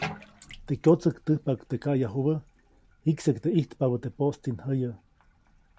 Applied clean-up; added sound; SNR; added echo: none; Bathtub (filling or washing); 18 dB; none.